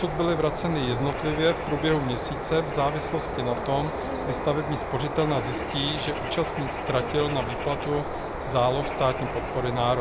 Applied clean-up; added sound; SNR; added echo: none; Bird; 3 dB; none.